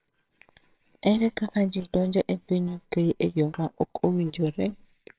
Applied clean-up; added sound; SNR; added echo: neural separator model SepFormer WHAMR!.